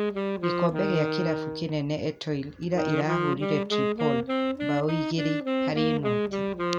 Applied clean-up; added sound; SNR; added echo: none; Wind instrument, woodwind instrument; -1 dB; none.